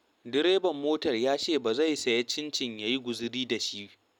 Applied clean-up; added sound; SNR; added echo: none; none; none; none.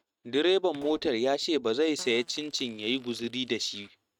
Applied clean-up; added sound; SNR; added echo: neural mask model RNNoise.